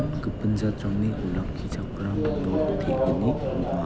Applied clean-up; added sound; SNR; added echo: none; Subway, metro, underground; 0 dB; none.